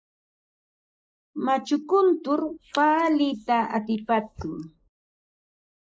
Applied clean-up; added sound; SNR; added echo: neural mask model Resemble Enhance denoiser.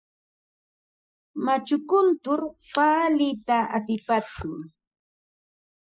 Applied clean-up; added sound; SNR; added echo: classical method spectral subtraction.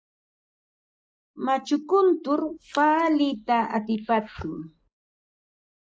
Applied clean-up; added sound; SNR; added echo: neural mask model DeepFilterNet 3.